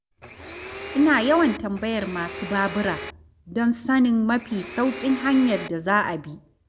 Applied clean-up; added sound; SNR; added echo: none; Domestic sounds, home sounds; 12 dB; none.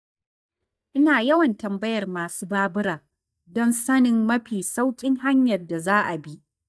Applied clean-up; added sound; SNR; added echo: neural mask model DeepFilterNet 3.